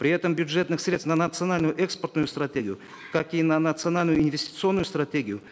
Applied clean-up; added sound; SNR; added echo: none; none; none; none.